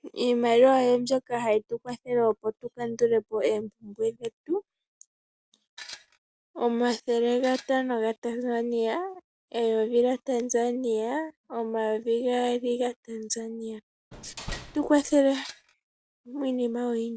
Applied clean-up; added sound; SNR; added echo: none; Slam + Tools; 15 dB; none.